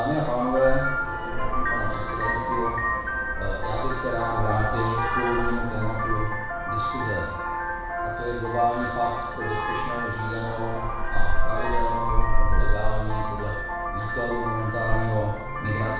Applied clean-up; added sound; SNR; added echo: none; Vehicle horn, car horn, honking; -5 dB; reverberation time 1.1 s.